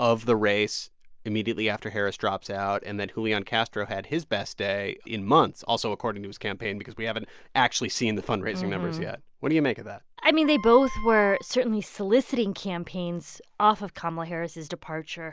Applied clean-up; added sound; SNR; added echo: none; Wind instrument, woodwind instrument; 14 dB; none.